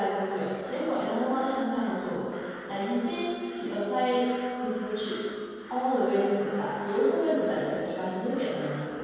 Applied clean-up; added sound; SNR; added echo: none; Crow; 17 dB; reverberation time 2.1 s.